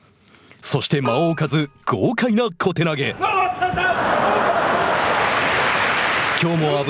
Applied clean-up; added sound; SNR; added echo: none; Keyboard (musical); 18 dB; none.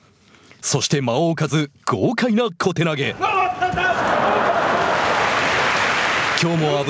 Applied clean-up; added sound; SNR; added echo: none; none; none; none.